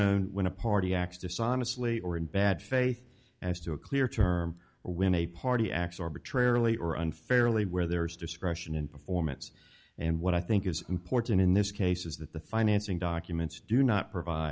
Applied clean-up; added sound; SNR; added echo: none; none; none; none.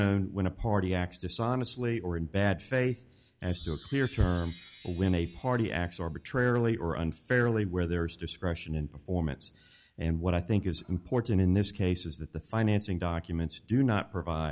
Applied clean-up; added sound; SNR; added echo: none; Chime; 8 dB; none.